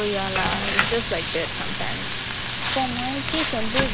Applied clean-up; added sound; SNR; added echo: none; Frying (food); -2 dB; none.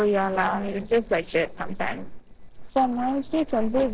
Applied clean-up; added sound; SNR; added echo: neural separator model SepFormer DNS4.